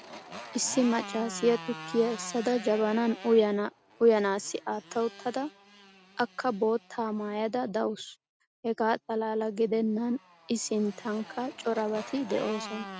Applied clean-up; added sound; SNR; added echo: none; Motorcycle; 16 dB; none.